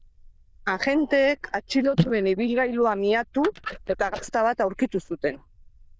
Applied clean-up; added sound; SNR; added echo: neural diffusion model UNIVERSE++.